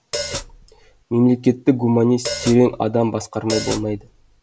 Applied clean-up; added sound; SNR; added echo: none; Hi-hat; 10 dB; none.